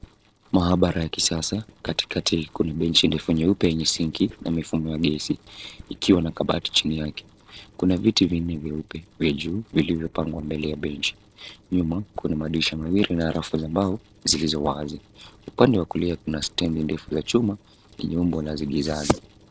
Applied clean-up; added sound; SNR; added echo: neural separator model SepFormer DNS4.